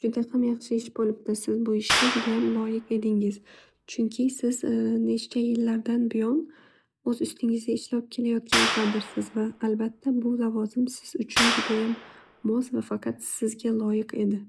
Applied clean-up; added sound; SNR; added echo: none; Clapping; 5 dB; none.